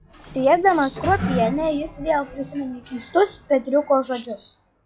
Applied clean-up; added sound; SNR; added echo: classical method log-MMSE.